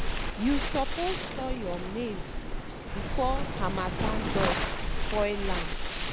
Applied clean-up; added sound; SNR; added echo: none; Waves, surf; -3 dB; none.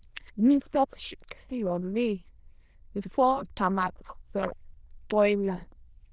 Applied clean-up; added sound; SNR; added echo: neural diffusion model UNIVERSE++.